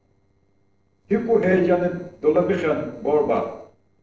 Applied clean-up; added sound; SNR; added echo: neural separator model SepFormer DNS4.